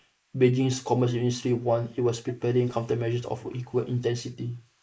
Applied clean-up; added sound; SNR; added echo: neural mask model Resemble Enhance denoiser.